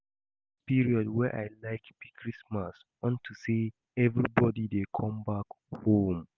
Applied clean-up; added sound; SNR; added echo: none; none; none; none.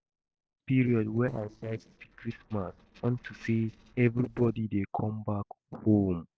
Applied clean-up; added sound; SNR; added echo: neural separator model SepFormer DNS4.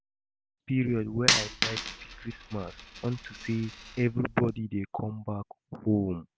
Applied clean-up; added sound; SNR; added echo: none; Coin (dropping); 2 dB; none.